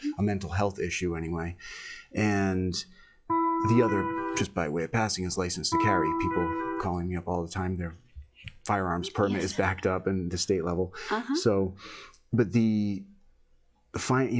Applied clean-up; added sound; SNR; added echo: classical method log-MMSE.